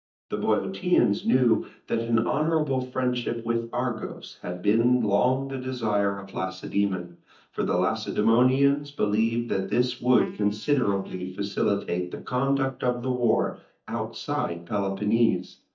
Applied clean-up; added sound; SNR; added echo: neural mask model DeepFilterNet 3.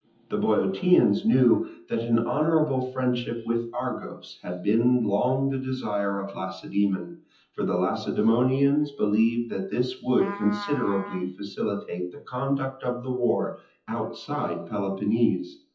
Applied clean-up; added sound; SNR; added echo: classical method WPE with log-MMSE.